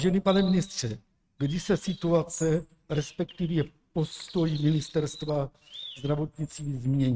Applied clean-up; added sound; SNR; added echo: neural mask model RNNoise.